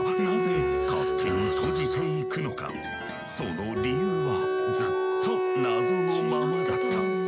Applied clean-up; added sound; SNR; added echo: none; Wind instrument, woodwind instrument; -5 dB; none.